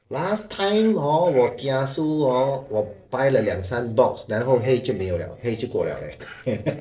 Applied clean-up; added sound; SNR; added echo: neural separator model SepFormer DNS4.